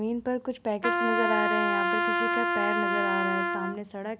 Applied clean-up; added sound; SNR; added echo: none; Trumpet; -4 dB; none.